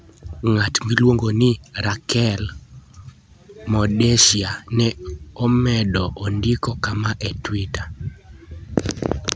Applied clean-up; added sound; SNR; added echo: none; none; none; none.